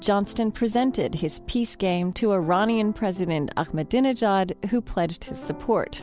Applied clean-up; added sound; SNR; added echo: none; none; none; none.